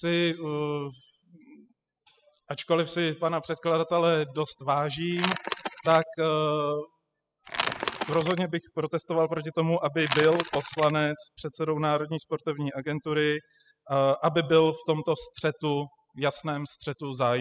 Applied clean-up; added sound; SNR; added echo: classical method spectral subtraction.